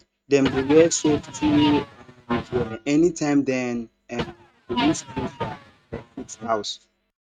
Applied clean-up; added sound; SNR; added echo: neural mask model RNNoise.